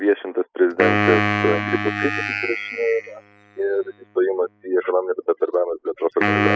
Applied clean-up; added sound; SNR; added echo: classical method spectral subtraction.